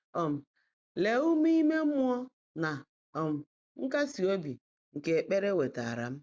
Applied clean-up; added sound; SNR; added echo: none; none; none; none.